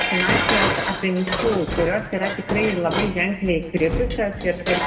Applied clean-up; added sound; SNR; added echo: none; Dishes, pots, and pans; 2 dB; reverberation time 0.8 s.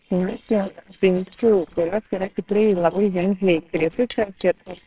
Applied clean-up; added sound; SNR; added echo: neural separator model SepFormer WHAMR!.